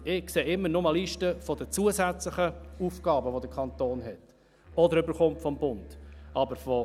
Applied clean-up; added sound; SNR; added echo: none; Musical instrument; 17 dB; none.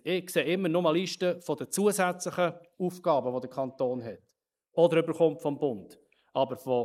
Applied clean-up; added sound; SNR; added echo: neural mask model Resemble Enhance denoiser.